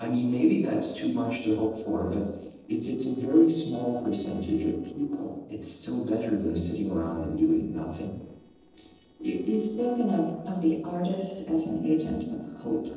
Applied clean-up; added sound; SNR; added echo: neural separator model SepFormer DNS4.